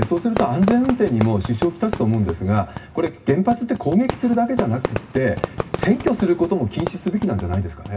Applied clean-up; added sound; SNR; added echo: none; Fireworks; 9 dB; reverberation time 0.4 s.